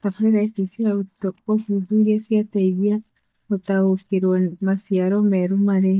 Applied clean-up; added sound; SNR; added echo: neural mask model DeepFilterNet 3.